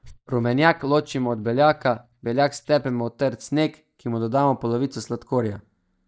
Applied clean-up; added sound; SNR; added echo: neural mask model DeepFilterNet 3.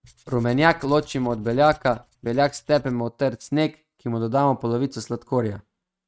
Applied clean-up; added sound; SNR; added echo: neural mask model RNNoise.